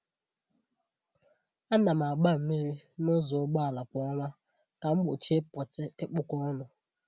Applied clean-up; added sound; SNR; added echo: none; none; none; none.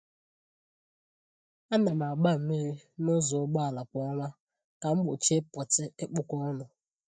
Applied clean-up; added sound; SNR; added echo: neural mask model DeepFilterNet 3.